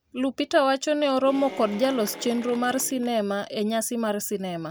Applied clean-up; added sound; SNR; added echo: none; Applause / Cheering; 16 dB; none.